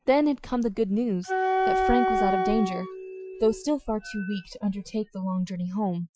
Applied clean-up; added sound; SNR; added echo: classical method Wiener filter.